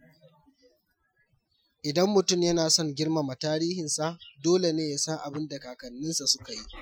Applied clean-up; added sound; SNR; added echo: classical method Wiener filter.